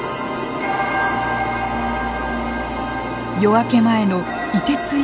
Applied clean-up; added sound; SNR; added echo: none; Wind instrument, woodwind instrument; 18 dB; none.